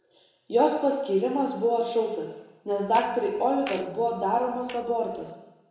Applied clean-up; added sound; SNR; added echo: none; Fart; 19 dB; reverberation time 1.0 s.